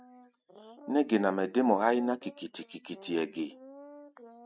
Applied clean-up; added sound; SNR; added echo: neural mask model RNNoise.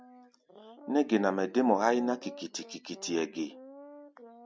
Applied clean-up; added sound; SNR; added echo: none; Brass instrument; 19 dB; none.